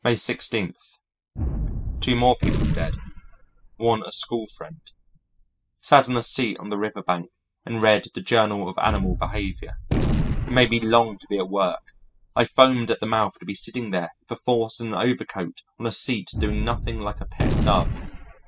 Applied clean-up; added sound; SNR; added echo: classical method spectral subtraction.